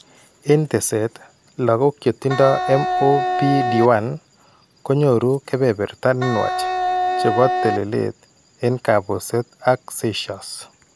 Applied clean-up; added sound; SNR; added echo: none; Wind instrument, woodwind instrument; 1 dB; none.